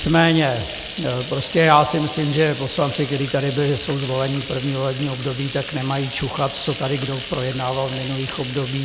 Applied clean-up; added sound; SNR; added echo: none; Bathtub (filling or washing); 12 dB; none.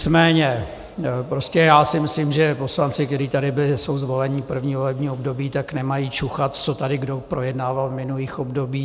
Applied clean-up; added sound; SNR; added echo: none; none; none; none.